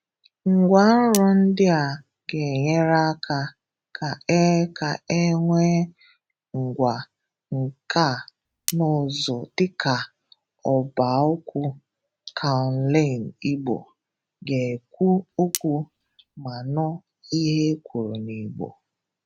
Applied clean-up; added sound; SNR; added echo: none; Cutlery, silverware; 14 dB; none.